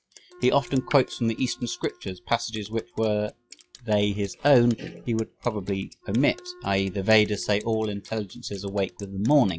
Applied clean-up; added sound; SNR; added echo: classical method log-MMSE.